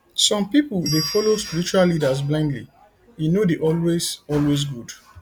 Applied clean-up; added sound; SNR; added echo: none; Bell; 12 dB; none.